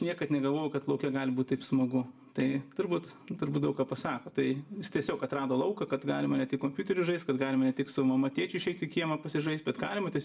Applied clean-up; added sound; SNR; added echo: none; none; none; reverberation time 0.4 s.